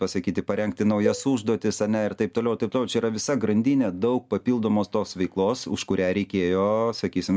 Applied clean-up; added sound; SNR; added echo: none; Cowbell; 12 dB; none.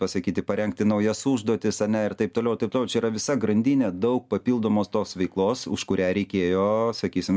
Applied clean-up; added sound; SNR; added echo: none; none; none; none.